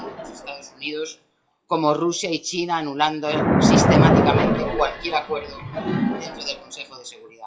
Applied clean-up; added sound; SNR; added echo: classical method WPE with log-MMSE.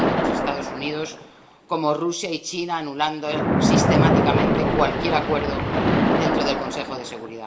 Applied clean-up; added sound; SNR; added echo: none; Splash, splatter; -5 dB; reverberation time 0.5 s.